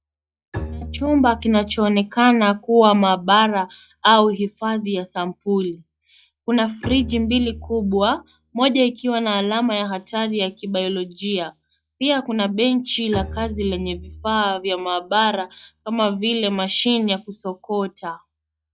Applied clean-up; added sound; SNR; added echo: classical method log-MMSE.